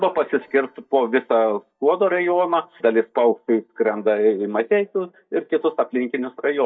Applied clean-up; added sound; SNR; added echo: neural mask model DeepFilterNet 3.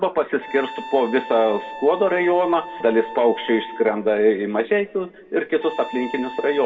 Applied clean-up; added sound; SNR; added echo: none; Wind instrument, woodwind instrument; 15 dB; reverberation time 1.2 s.